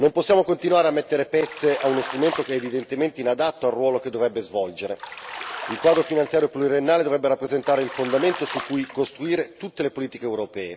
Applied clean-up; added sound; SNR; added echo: none; Bathtub (filling or washing); 13 dB; none.